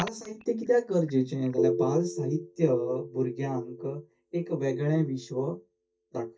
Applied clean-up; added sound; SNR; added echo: neural mask model DeepFilterNet 3.